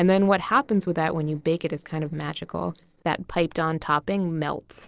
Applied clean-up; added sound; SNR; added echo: neural separator model SepFormer DNS4.